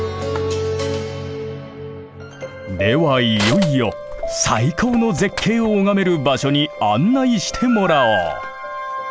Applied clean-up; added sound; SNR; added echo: none; Crushing; 13 dB; none.